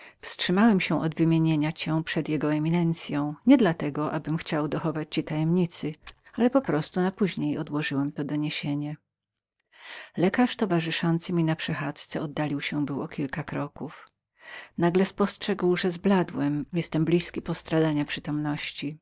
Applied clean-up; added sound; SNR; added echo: neural mask model DeepFilterNet 3.